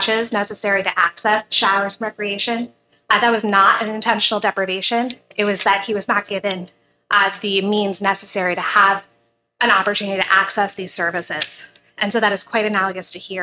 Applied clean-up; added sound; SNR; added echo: neural mask model RNNoise.